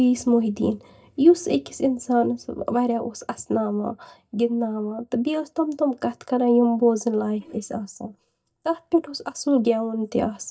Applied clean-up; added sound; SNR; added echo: neural mask model DeepFilterNet 3.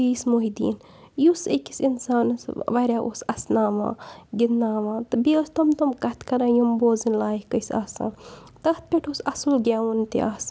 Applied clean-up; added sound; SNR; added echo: none; none; none; none.